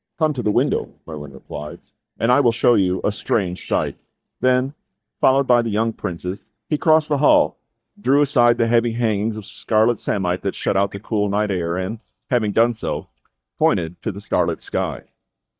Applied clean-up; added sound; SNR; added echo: neural mask model DeepFilterNet 3.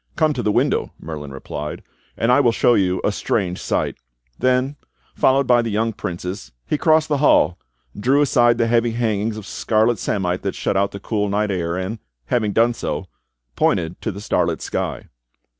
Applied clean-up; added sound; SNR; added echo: none; none; none; none.